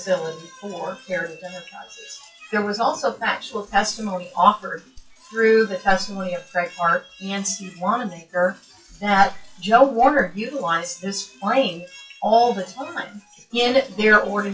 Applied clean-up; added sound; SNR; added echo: classical method WPE with log-MMSE.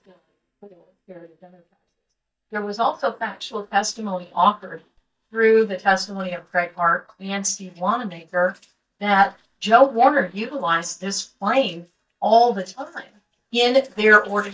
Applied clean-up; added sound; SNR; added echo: neural mask model DeepFilterNet 3.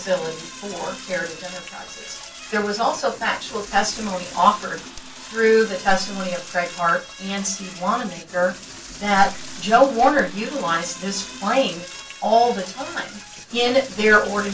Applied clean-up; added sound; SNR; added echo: none; Toilet flush / Door; 15 dB; reverberation time 0.2 s.